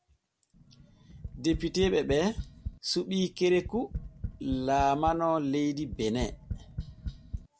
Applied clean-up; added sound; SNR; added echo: none; Tap; 10 dB; none.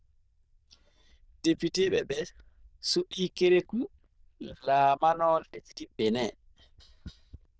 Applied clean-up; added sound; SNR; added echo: neural diffusion model UNIVERSE++.